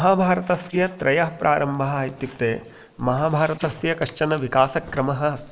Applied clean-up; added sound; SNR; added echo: neural mask model Resemble Enhance denoiser.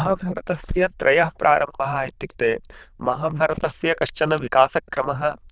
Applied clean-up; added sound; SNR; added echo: neural diffusion model UNIVERSE++.